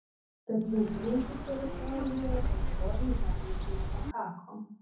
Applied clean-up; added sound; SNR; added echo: none; Bird; -3 dB; reverberation time 0.6 s.